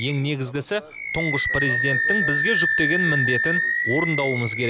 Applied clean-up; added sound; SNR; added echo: none; Animal; -2 dB; none.